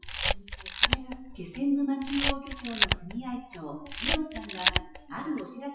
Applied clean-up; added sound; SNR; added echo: classical method WPE with log-MMSE.